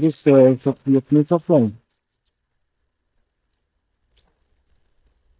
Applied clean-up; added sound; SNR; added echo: neural mask model DeepFilterNet 3.